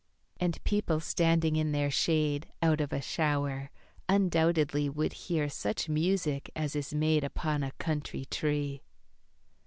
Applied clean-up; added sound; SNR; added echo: none; none; none; none.